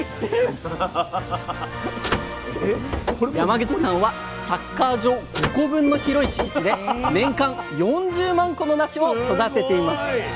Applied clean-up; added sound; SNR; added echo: none; Car; 9 dB; none.